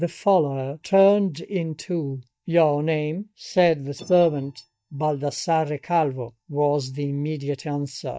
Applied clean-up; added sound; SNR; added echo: neural mask model DeepFilterNet 3.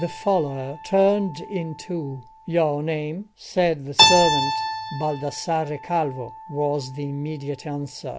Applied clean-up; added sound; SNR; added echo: none; Keyboard (musical); 3 dB; none.